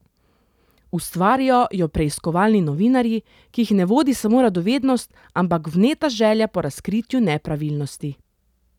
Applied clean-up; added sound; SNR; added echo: none; none; none; none.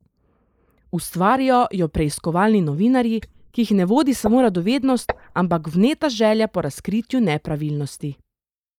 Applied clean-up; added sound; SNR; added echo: neural mask model Resemble Enhance denoiser.